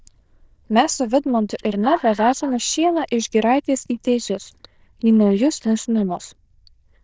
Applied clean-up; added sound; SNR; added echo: neural diffusion model UNIVERSE++.